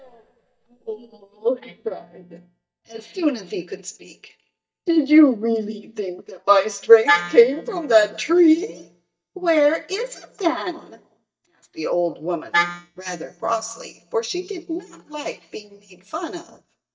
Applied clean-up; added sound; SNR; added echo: neural mask model DeepFilterNet 3.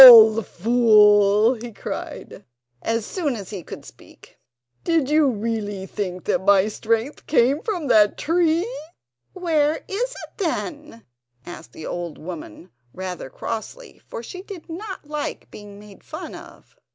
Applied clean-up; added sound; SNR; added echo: none; none; none; none.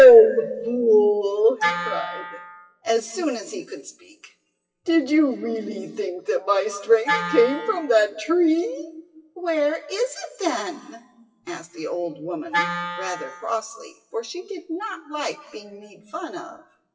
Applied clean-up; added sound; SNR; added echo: classical method WPE with log-MMSE.